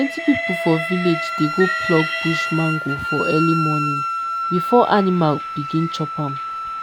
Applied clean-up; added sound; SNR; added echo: none; Wind instrument, woodwind instrument + Train; 4 dB; none.